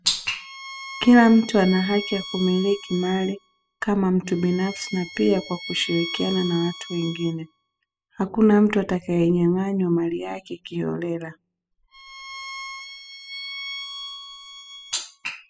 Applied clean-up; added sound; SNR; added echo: classical method spectral subtraction.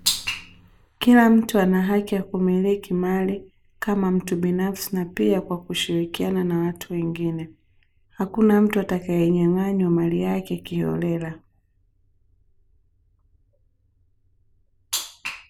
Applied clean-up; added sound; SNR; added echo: none; none; none; none.